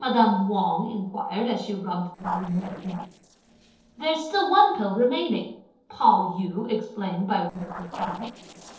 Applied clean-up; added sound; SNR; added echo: neural separator model SepFormer DNS4.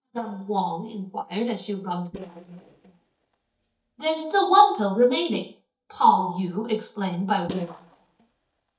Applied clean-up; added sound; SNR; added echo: neural mask model DeepFilterNet 3.